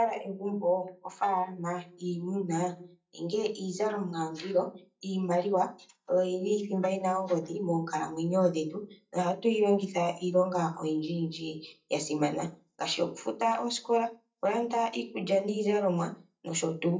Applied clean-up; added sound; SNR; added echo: neural mask model DeepFilterNet 3.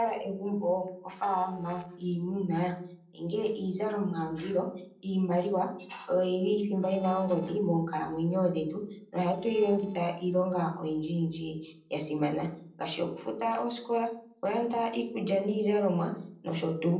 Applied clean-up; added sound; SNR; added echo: neural separator model SepFormer DNS4.